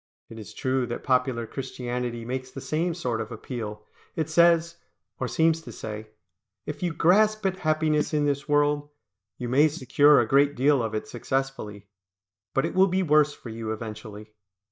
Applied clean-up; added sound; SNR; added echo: neural mask model DeepFilterNet 3.